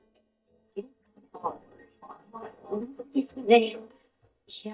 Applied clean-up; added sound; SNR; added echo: neural mask model DeepFilterNet 3.